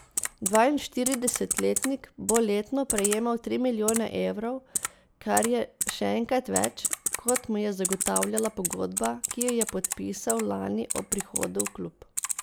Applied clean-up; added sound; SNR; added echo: none; Typing; 5 dB; none.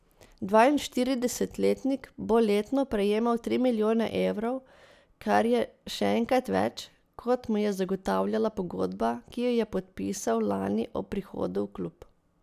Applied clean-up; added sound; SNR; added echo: none; none; none; none.